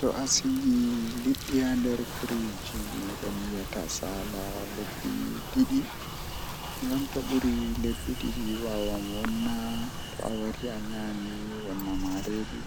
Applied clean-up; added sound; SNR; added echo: none; Insect + Train; 6 dB; none.